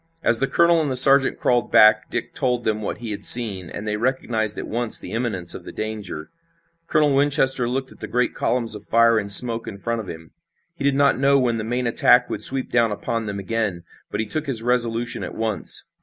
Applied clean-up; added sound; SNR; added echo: none; none; none; none.